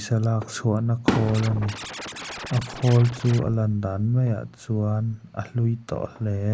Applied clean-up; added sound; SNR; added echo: none; Fireworks + Scratching (performance technique); 11 dB; none.